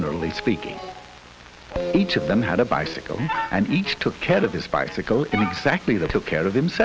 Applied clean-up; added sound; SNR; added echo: none; none; none; none.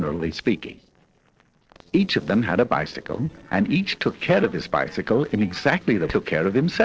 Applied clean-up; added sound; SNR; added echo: neural separator model SepFormer DNS4.